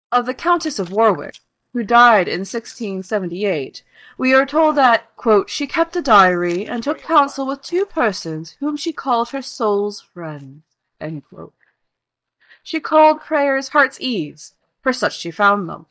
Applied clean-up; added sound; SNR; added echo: neural mask model DeepFilterNet 3.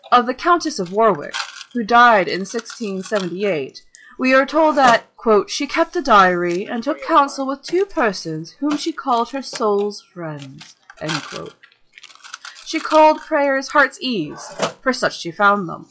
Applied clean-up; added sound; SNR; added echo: classical method log-MMSE.